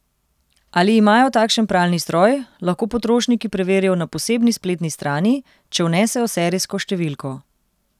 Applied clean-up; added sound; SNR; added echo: none; none; none; none.